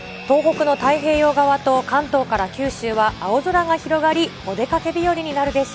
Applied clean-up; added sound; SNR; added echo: none; none; none; none.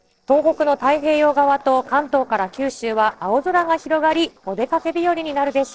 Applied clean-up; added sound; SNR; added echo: neural separator model SepFormer DNS4.